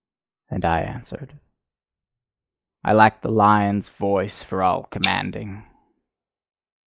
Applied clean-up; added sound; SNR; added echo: neural mask model Resemble Enhance denoiser.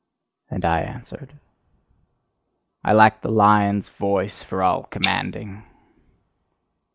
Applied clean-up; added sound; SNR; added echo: none; Tick; 17 dB; none.